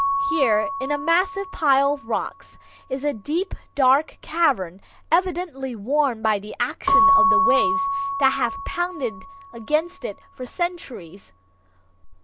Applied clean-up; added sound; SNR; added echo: none; Keyboard (musical) / Bell; 2 dB; none.